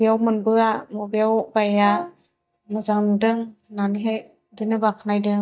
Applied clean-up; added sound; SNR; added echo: neural mask model DeepFilterNet 3.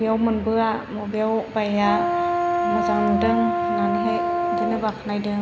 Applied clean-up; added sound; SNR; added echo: none; Brass instrument; 0 dB; none.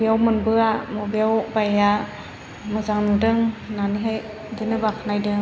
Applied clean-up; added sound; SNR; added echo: none; none; none; none.